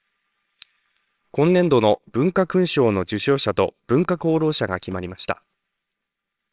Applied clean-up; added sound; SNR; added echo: neural separator model SepFormer WHAMR!.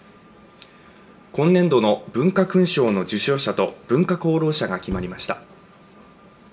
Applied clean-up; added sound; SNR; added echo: none; Bowed string instrument; 17 dB; reverberation time 0.5 s.